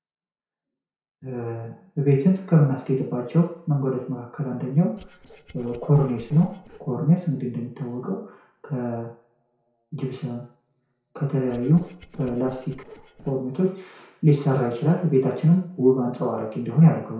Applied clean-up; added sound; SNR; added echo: neural separator model SepFormer DNS4.